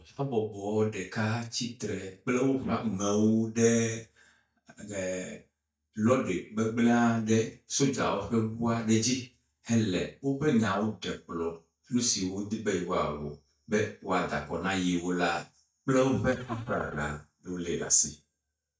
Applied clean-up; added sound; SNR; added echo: neural mask model DeepFilterNet 3.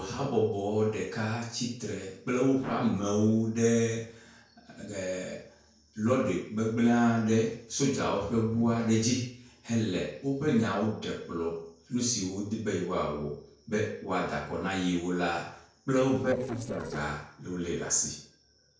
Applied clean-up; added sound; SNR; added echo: neural separator model SepFormer DNS4.